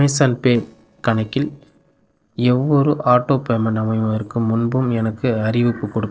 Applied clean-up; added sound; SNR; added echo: neural separator model SepFormer DNS4.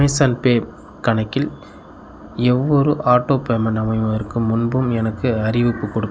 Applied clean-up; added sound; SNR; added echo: none; none; none; none.